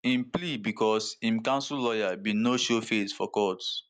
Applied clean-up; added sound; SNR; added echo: none; none; none; none.